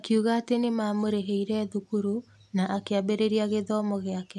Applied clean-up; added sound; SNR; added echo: none; none; none; none.